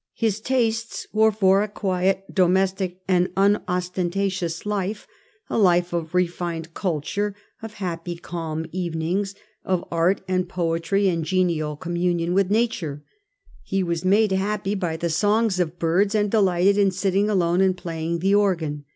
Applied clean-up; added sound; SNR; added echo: none; none; none; none.